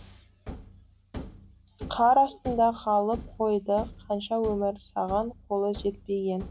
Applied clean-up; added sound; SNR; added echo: none; Thump, thud; 15 dB; none.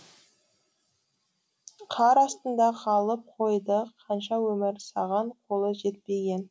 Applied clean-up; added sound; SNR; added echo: none; none; none; none.